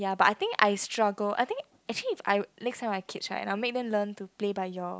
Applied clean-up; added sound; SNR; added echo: none; none; none; none.